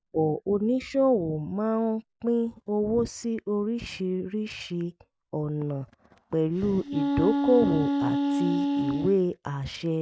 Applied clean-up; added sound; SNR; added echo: none; Wind instrument, woodwind instrument; 0 dB; none.